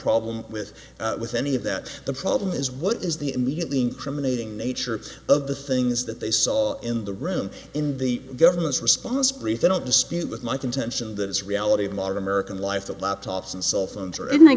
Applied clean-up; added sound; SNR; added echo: none; none; none; none.